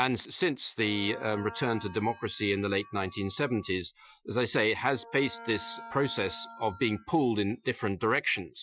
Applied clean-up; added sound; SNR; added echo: classical method Wiener filter.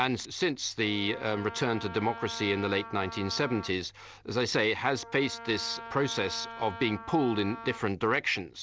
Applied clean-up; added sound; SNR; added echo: none; Wind instrument, woodwind instrument; 14 dB; none.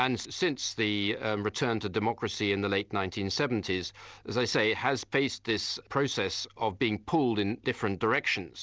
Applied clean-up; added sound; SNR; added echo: none; none; none; none.